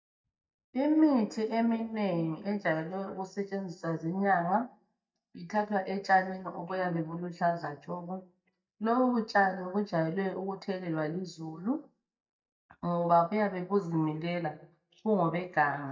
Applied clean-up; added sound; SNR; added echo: neural mask model DeepFilterNet 3.